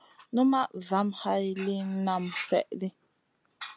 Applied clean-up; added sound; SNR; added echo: none; none; none; none.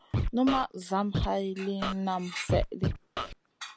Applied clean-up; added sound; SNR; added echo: none; Scratching (performance technique); 3 dB; none.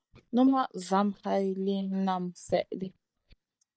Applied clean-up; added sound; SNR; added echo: neural mask model DeepFilterNet 3.